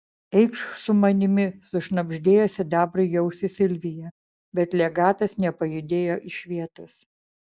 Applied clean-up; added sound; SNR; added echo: none; none; none; none.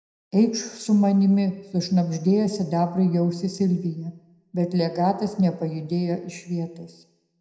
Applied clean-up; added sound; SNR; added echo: none; none; none; reverberation time 0.7 s.